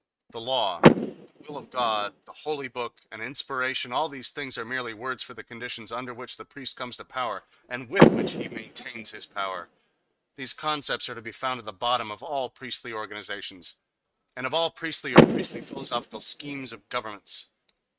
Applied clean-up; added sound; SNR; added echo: neural mask model RNNoise.